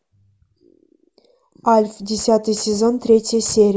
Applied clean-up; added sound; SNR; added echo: none; none; none; none.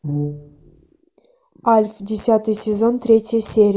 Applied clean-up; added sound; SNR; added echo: none; Brass instrument; 8 dB; none.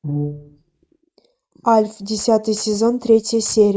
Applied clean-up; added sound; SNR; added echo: neural mask model RNNoise.